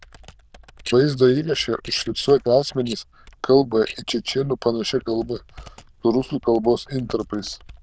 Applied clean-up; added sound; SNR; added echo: neural diffusion model UNIVERSE++.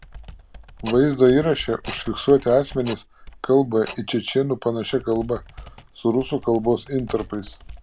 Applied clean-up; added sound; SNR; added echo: none; Computer keyboard + Tick-tock; 18 dB; none.